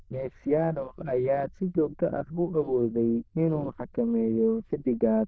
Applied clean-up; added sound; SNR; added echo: neural diffusion model UNIVERSE++.